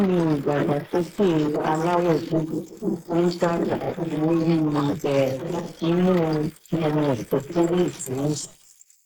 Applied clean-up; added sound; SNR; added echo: neural mask model Resemble Enhance denoiser.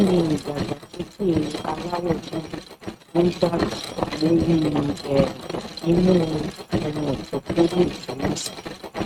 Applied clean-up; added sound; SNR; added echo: neural mask model RNNoise.